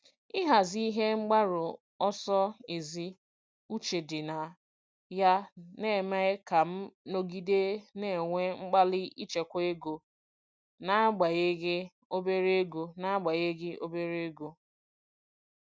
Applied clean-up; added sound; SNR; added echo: none; none; none; none.